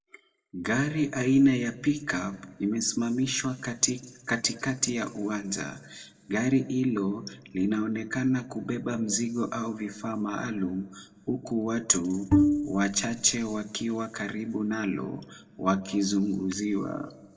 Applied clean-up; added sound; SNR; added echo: none; Bowed string instrument; -2 dB; reverberation time 1.2 s.